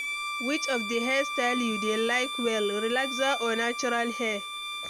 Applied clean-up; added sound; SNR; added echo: none; Bowed string instrument; 5 dB; none.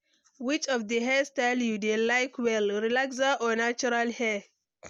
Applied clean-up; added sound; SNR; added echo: none; none; none; none.